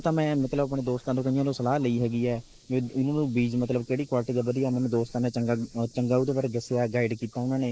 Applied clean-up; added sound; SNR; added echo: neural mask model Resemble Enhance denoiser.